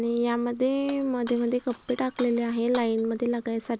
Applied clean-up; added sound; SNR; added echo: none; Shatter; 17 dB; none.